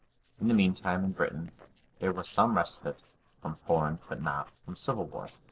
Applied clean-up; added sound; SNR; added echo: neural separator model SepFormer DNS4.